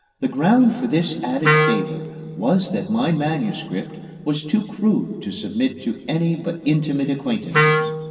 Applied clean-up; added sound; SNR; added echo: none; Wind instrument, woodwind instrument; 4 dB; reverberation time 2.1 s.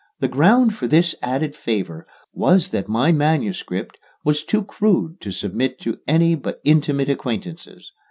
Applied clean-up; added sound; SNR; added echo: none; none; none; none.